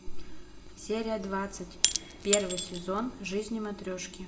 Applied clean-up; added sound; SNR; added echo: none; Shatter / Crushing; 1 dB; reverberation time 1.1 s.